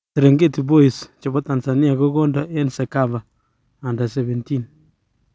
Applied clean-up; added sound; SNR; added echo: none; none; none; none.